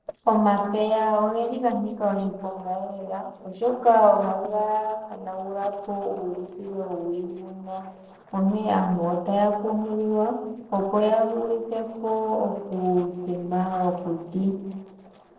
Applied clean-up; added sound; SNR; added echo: neural separator model SepFormer DNS4.